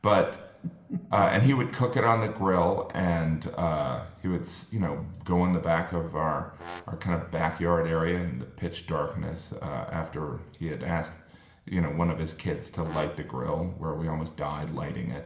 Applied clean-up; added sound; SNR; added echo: none; Brass instrument; 18 dB; reverberation time 1.0 s.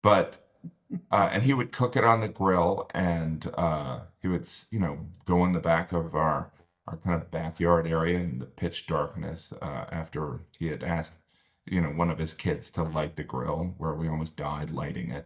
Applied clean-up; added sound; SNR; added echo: neural mask model DeepFilterNet 3.